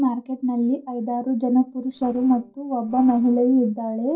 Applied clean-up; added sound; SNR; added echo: neural separator model SepFormer DNS4.